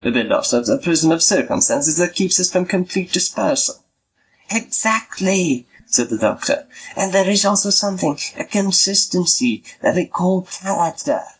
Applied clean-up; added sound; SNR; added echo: neural mask model DeepFilterNet 3.